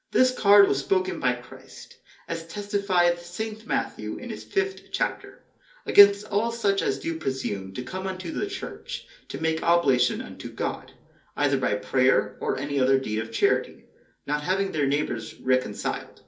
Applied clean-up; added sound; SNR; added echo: none; none; none; reverberation time 0.3 s.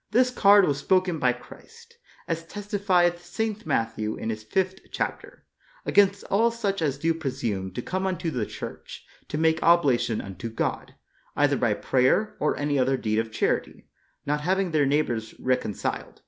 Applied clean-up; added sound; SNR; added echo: none; none; none; none.